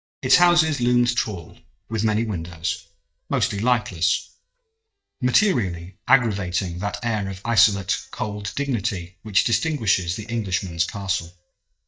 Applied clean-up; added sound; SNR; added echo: neural mask model DeepFilterNet 3.